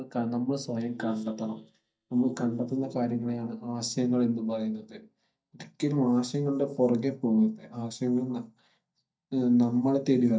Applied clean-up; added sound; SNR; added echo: neural mask model DeepFilterNet 3.